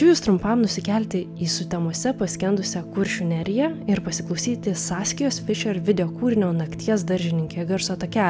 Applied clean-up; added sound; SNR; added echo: none; none; none; none.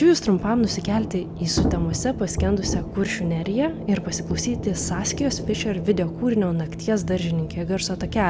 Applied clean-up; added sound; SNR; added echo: none; Thunder / Rain; 8 dB; none.